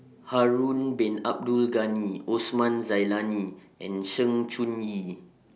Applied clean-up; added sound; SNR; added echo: none; none; none; none.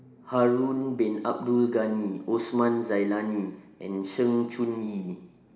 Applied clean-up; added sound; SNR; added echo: none; none; none; reverberation time 1.3 s.